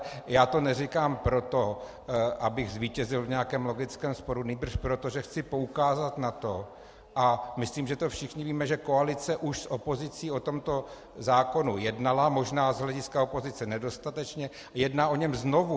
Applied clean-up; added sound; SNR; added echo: none; none; none; none.